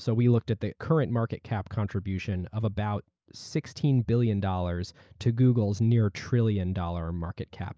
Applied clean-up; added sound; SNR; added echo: none; none; none; none.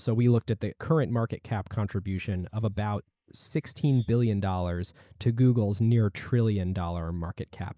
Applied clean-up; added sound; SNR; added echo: neural mask model Resemble Enhance denoiser.